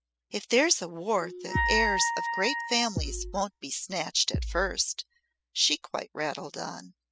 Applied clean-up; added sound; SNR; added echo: classical method spectral subtraction.